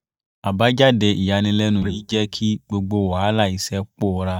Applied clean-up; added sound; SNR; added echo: neural mask model DeepFilterNet 3.